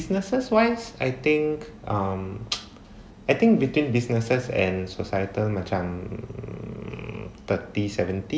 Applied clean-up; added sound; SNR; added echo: none; none; none; none.